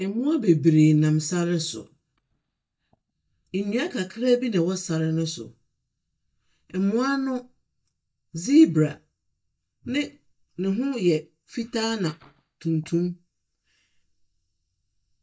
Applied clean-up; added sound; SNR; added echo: neural mask model DeepFilterNet 3.